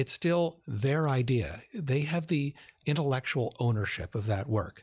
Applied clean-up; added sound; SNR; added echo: none; none; none; none.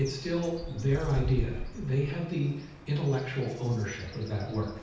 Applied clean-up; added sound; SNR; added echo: none; Bird; 8 dB; reverberation time 0.8 s.